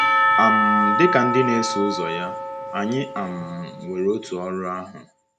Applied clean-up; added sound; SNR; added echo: none; Church bell / Percussion; -1 dB; none.